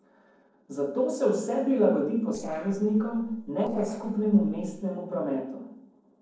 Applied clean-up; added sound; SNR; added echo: neural separator model SepFormer DNS4.